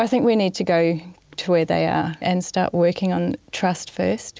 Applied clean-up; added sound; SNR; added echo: none; none; none; none.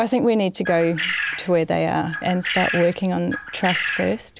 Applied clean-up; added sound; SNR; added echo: none; Bird; 6 dB; none.